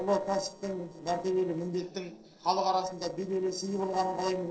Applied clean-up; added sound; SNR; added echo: neural separator model SepFormer DNS4.